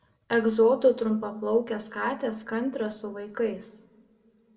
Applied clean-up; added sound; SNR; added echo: none; none; none; reverberation time 0.6 s.